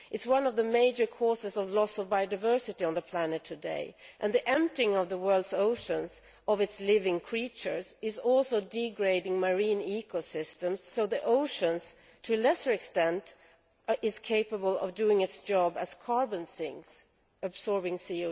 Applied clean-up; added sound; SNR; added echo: none; none; none; none.